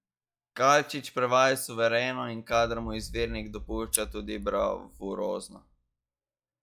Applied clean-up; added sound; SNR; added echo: classical method log-MMSE.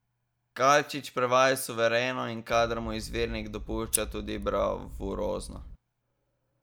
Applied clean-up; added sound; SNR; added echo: none; Scissors; 9 dB; none.